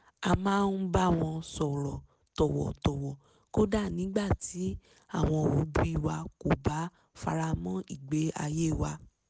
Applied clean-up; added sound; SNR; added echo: none; none; none; none.